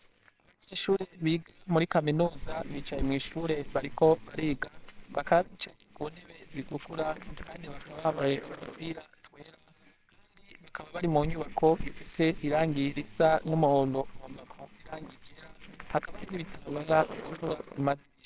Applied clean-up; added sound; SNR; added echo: neural separator model SepFormer WHAMR!.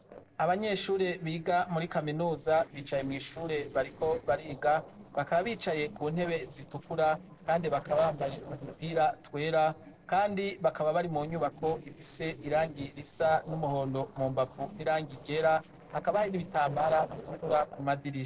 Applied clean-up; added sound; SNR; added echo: neural separator model SepFormer DNS4.